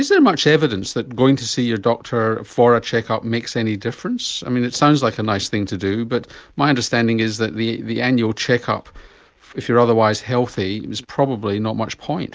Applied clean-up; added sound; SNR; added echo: none; none; none; none.